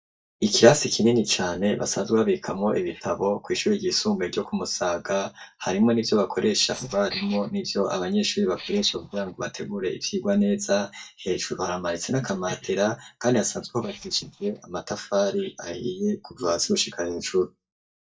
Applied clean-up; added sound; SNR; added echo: neural mask model DeepFilterNet 3.